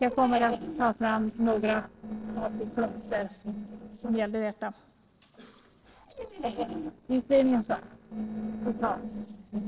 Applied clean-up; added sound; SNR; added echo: neural separator model SepFormer DNS4.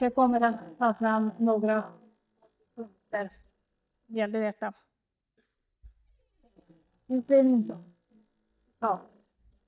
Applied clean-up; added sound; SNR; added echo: neural mask model DeepFilterNet 3.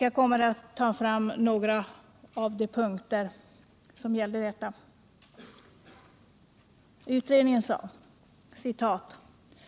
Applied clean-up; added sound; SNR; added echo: none; none; none; none.